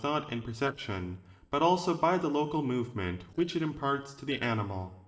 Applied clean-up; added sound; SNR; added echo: neural separator model SepFormer DNS4.